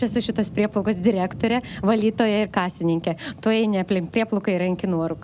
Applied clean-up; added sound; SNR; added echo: none; none; none; none.